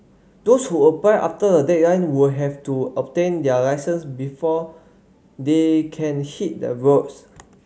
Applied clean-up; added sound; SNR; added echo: none; none; none; none.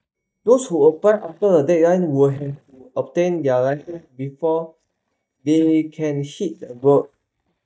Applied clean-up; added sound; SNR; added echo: neural mask model DeepFilterNet 3.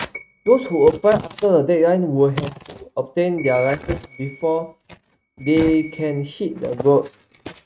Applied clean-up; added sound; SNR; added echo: neural mask model RNNoise.